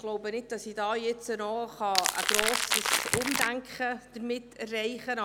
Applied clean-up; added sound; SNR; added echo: none; Crackle; -4 dB; none.